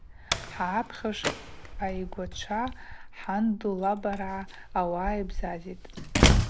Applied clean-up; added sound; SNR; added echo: none; Slam; -2 dB; none.